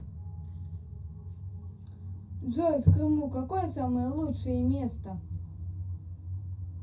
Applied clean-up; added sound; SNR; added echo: none; none; none; reverberation time 0.3 s.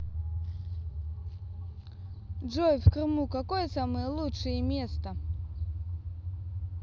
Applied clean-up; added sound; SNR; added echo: none; none; none; none.